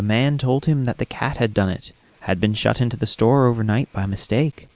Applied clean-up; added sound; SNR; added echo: none; none; none; none.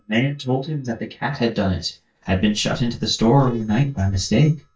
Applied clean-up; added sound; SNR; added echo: neural mask model DeepFilterNet 3.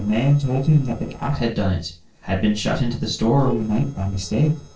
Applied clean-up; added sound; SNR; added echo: neural separator model SepFormer DNS4.